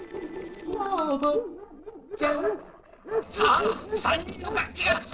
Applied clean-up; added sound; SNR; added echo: neural separator model SepFormer DNS4.